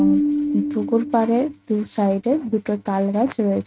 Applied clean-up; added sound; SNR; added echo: neural mask model RNNoise.